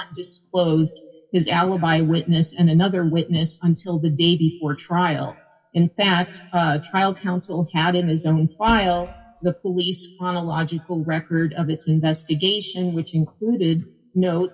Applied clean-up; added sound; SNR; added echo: classical method WPE with log-MMSE.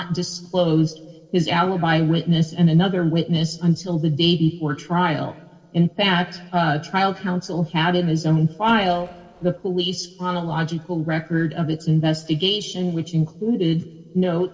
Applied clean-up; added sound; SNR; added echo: neural separator model SepFormer DNS4.